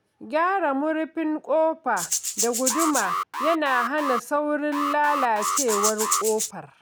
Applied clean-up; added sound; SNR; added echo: none; Rattle (instrument) + Alarm; 2 dB; none.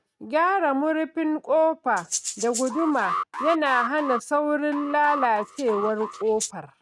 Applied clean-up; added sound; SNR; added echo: neural mask model RNNoise.